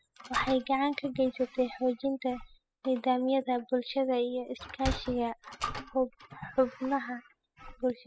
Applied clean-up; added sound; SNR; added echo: classical method spectral subtraction.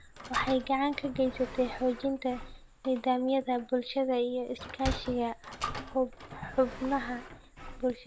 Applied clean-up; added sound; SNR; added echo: none; Sliding door; 11 dB; none.